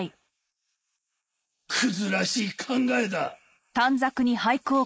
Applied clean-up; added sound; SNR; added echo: neural mask model Resemble Enhance denoiser.